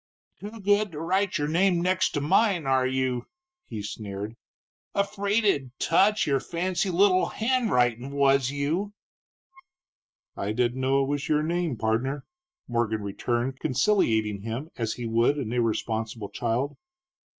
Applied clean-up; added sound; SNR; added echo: neural mask model DeepFilterNet 3.